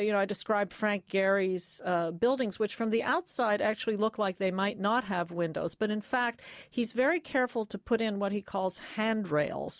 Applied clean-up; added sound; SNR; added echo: none; none; none; none.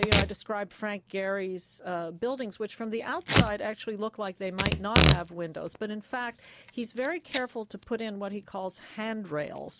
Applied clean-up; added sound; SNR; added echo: none; Packing tape, duct tape / Tearing; -2 dB; none.